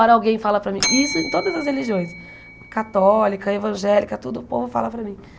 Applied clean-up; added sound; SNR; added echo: none; Bell; 11 dB; none.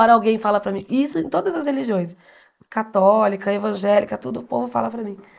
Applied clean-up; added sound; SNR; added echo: neural mask model Resemble Enhance denoiser.